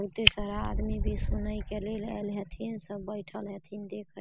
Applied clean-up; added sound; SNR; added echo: none; Fire; -2 dB; none.